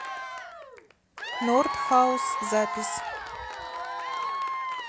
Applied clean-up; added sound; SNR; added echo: none; Applause / Crowd / Cheering; 2 dB; none.